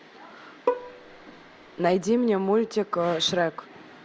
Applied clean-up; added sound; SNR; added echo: none; Bowed string instrument; 6 dB; none.